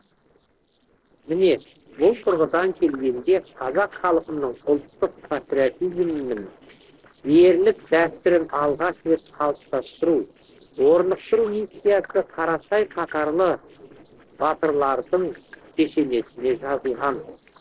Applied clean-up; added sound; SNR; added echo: neural separator model SepFormer DNS4.